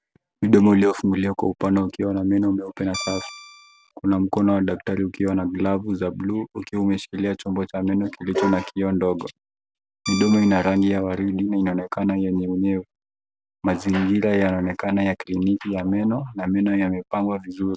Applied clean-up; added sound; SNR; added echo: none; Guitar; 12 dB; none.